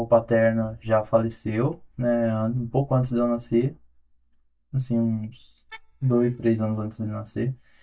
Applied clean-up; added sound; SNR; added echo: neural mask model DeepFilterNet 3.